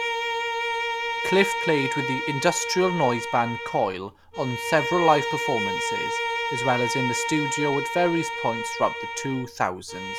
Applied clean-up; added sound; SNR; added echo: none; Bowed string instrument; 3 dB; none.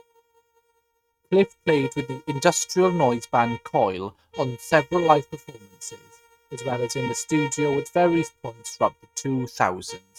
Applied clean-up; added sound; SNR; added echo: neural mask model RNNoise.